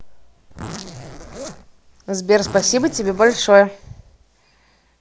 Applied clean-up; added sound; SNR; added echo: none; Zipper (clothing); 15 dB; none.